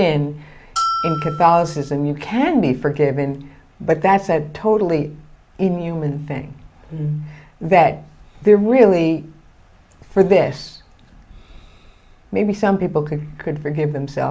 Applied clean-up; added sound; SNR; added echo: none; Bell; 5 dB; none.